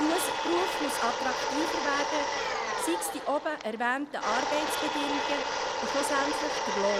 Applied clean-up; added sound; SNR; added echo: none; Domestic sounds, home sounds; -1 dB; none.